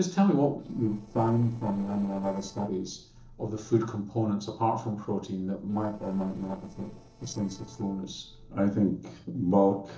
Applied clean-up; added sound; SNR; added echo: neural separator model SepFormer DNS4.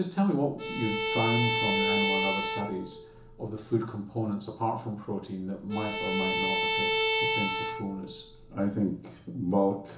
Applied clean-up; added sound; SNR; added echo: none; Bowed string instrument; -1 dB; reverberation time 0.7 s.